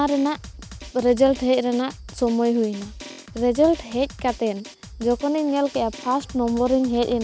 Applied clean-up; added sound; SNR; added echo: none; Drum; 17 dB; none.